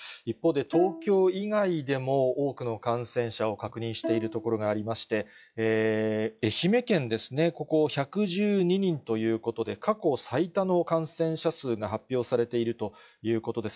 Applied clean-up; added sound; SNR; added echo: classical method log-MMSE.